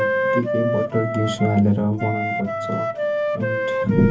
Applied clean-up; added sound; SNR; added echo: none; Wind instrument, woodwind instrument; 1 dB; reverberation time 0.3 s.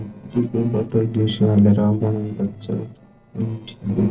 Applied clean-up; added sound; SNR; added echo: neural separator model SepFormer DNS4.